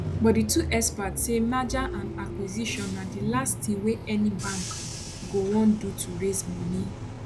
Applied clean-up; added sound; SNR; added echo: none; Bus / Engine; 6 dB; none.